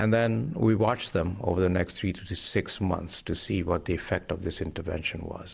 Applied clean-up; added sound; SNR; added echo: none; none; none; none.